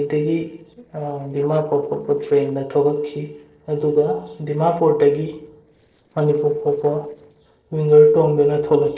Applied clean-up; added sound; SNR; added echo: neural separator model SepFormer DNS4.